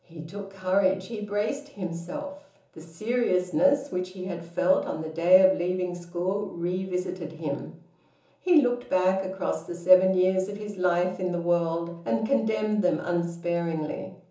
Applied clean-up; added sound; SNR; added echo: none; none; none; reverberation time 0.6 s.